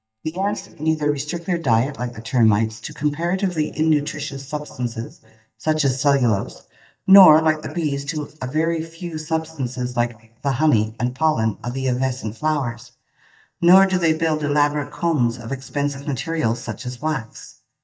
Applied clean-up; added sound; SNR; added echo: neural mask model DeepFilterNet 3.